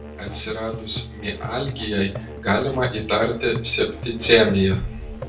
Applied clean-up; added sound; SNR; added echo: none; Musical instrument; 10 dB; reverberation time 0.3 s.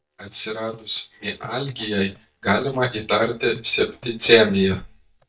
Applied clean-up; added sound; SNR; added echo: neural mask model DeepFilterNet 3.